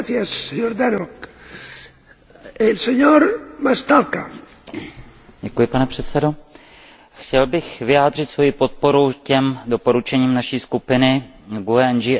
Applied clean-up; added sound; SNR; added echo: none; none; none; none.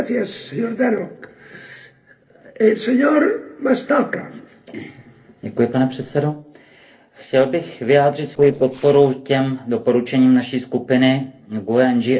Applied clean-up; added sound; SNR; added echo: neural separator model SepFormer DNS4.